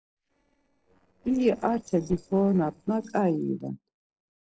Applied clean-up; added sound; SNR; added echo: neural separator model SepFormer DNS4.